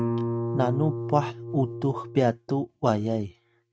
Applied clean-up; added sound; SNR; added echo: neural mask model RNNoise.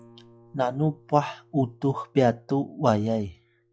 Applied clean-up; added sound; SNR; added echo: classical method log-MMSE.